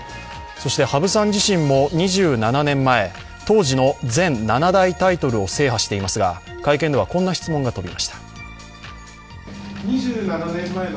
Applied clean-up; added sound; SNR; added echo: none; none; none; none.